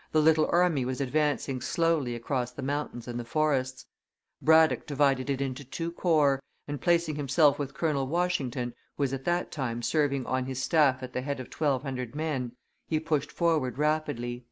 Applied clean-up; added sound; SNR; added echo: none; none; none; none.